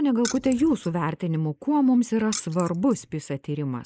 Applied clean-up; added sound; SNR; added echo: neural mask model Resemble Enhance denoiser.